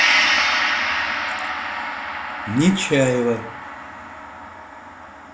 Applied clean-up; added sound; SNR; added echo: none; Gong; -2 dB; reverberation time 0.5 s.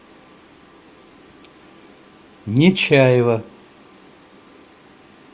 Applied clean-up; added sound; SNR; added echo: none; none; none; none.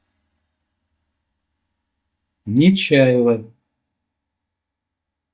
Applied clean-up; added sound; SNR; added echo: neural mask model DeepFilterNet 3.